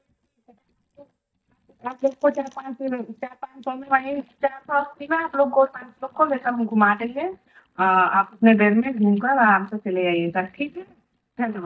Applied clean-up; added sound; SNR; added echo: neural mask model DeepFilterNet 3.